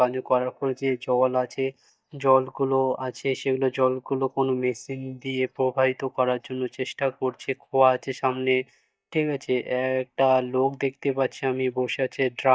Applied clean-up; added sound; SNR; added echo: neural mask model DeepFilterNet 3.